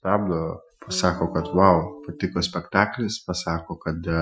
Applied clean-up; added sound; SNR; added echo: classical method Wiener filter.